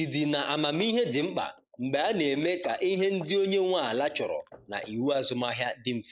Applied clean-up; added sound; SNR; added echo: neural mask model Resemble Enhance denoiser.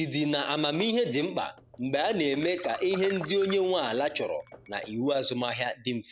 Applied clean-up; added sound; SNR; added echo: none; Hammer / Wood + Glass; 19 dB; none.